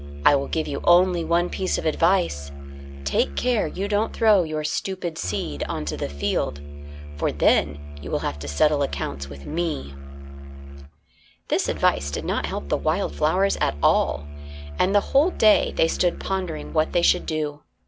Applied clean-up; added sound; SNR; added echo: none; Musical instrument; 10 dB; none.